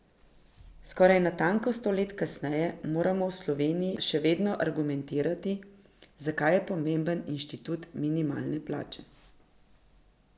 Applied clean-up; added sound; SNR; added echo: none; none; none; none.